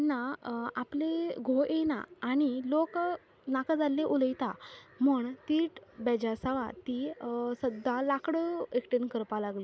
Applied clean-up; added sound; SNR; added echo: none; none; none; none.